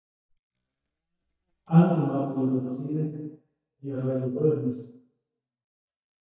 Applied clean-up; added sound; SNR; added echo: neural mask model DeepFilterNet 3.